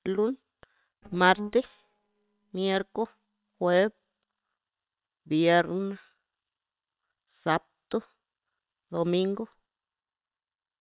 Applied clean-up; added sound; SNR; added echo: neural separator model SepFormer WHAM!.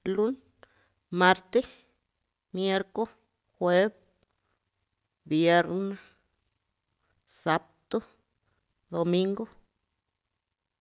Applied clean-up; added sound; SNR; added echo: none; none; none; none.